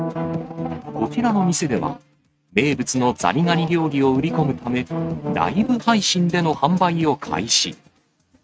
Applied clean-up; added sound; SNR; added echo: neural mask model RNNoise.